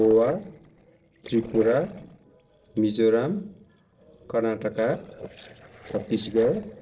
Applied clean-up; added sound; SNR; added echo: neural separator model SepFormer DNS4.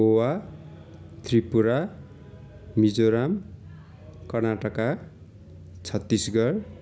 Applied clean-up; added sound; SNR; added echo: none; none; none; none.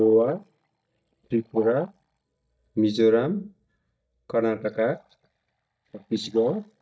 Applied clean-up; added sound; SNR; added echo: neural mask model DeepFilterNet 3.